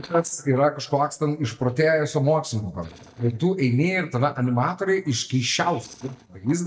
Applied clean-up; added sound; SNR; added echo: neural mask model DeepFilterNet 3.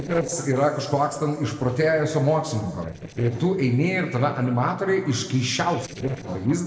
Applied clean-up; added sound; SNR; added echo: neural separator model SepFormer DNS4.